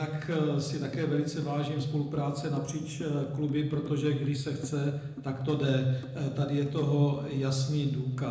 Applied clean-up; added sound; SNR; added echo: neural separator model SepFormer DNS4.